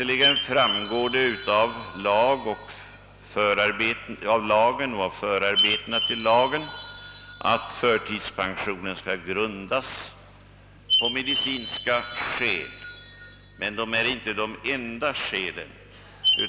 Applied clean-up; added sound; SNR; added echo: none; Chime; 0 dB; none.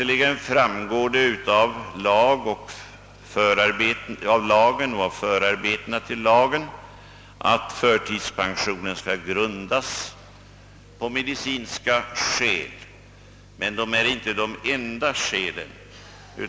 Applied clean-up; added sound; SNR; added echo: none; none; none; none.